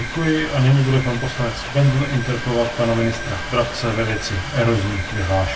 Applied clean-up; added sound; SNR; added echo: none; Mechanisms; 9 dB; reverberation time 0.1 s.